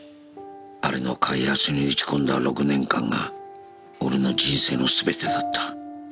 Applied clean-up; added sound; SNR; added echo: none; none; none; none.